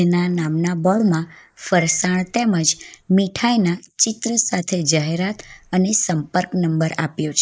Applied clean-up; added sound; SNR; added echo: neural mask model Resemble Enhance denoiser.